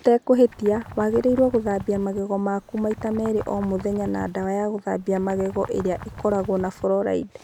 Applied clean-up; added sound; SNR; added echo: none; Bird; 17 dB; none.